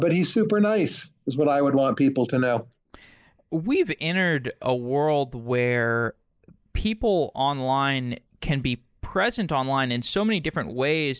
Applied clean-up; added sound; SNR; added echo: neural mask model Resemble Enhance denoiser.